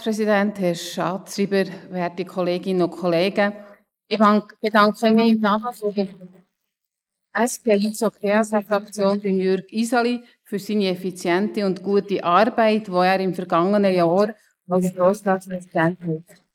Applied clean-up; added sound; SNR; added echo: neural mask model Resemble Enhance denoiser.